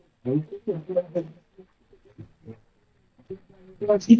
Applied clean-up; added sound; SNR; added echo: neural mask model DeepFilterNet 3.